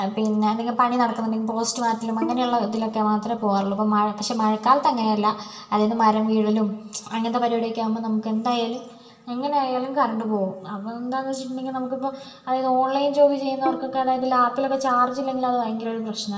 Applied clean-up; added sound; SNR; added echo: none; Bowed string instrument; 13 dB; reverberation time 0.9 s.